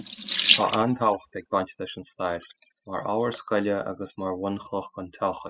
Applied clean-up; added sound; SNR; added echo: classical method spectral subtraction.